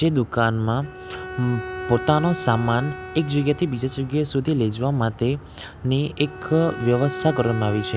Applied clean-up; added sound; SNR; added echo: none; Bowed string instrument; 13 dB; none.